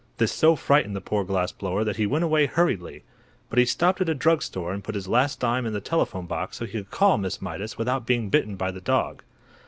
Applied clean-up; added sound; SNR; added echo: none; none; none; none.